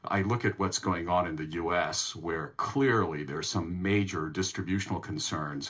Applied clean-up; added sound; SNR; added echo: none; none; none; reverberation time 0.2 s.